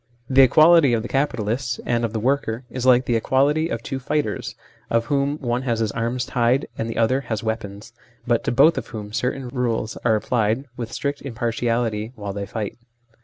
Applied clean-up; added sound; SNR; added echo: none; none; none; none.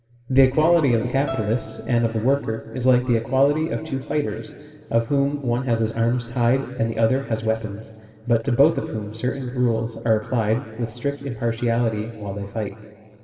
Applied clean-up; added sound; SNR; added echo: none; Bowed string instrument; 18 dB; reverberation time 2.0 s.